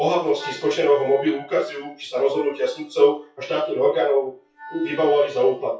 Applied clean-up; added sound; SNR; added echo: classical method WPE with log-MMSE.